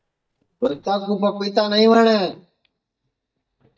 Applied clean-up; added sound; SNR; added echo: neural mask model DeepFilterNet 3.